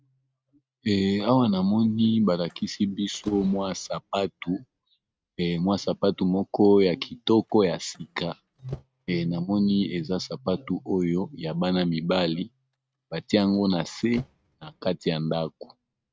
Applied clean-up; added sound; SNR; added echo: neural mask model RNNoise.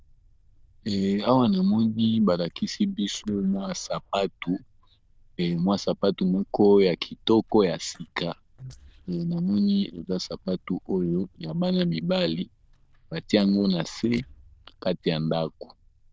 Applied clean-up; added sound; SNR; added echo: neural diffusion model UNIVERSE++.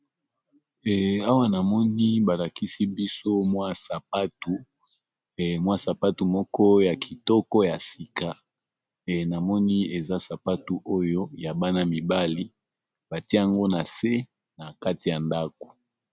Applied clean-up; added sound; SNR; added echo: none; none; none; none.